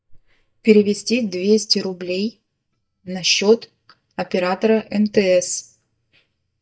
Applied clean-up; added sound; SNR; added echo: neural mask model DeepFilterNet 3.